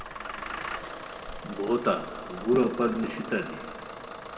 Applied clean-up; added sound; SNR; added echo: none; Engine starting / Bus; 8 dB; reverberation time 2.0 s.